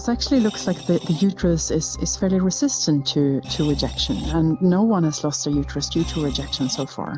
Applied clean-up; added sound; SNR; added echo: none; Screech; 16 dB; none.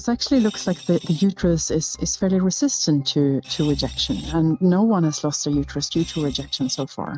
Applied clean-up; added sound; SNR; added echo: neural mask model RNNoise.